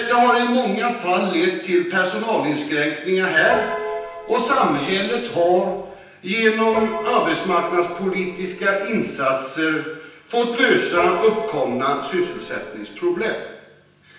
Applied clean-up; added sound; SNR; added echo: none; Piano; 10 dB; reverberation time 0.9 s.